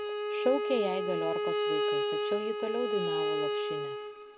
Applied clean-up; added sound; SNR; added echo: none; Bowed string instrument; -3 dB; none.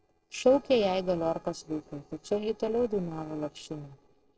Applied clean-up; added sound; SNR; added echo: neural separator model SepFormer DNS4.